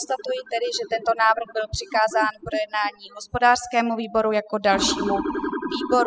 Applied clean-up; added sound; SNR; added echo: classical method spectral subtraction.